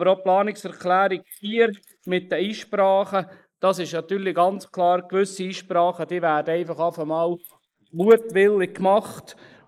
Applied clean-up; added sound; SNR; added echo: neural mask model Resemble Enhance denoiser.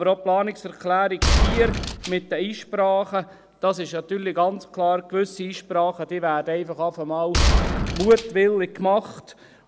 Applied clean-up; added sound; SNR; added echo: none; Gunshot, gunfire; -1 dB; none.